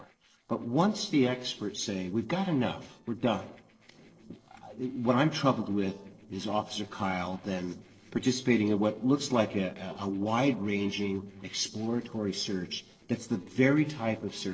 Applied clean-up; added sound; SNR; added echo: neural separator model SepFormer DNS4.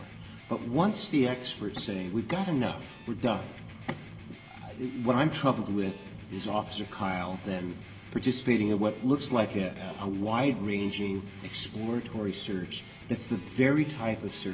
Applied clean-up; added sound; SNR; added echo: none; Electric guitar; 17 dB; reverberation time 2.8 s.